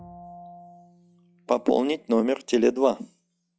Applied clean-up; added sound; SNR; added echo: classical method log-MMSE.